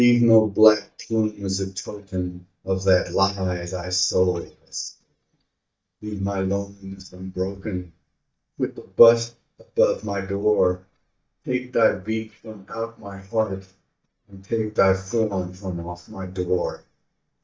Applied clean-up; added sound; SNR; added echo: neural mask model DeepFilterNet 3.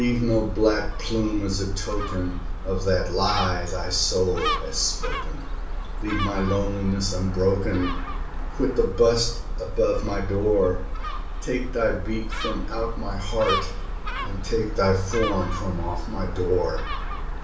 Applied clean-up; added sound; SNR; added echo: none; Gull, seagull; 10 dB; reverberation time 0.4 s.